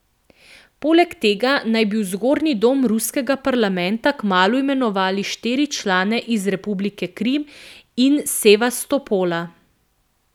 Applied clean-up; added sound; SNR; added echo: none; none; none; none.